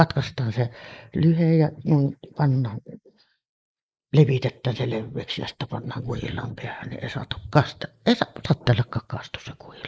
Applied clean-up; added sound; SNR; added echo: neural mask model Resemble Enhance denoiser.